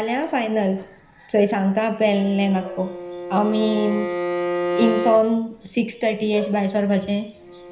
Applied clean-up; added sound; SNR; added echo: none; Bowed string instrument; 8 dB; reverberation time 0.5 s.